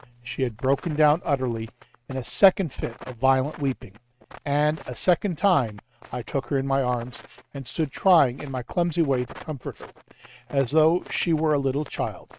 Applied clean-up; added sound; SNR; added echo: neural mask model RNNoise.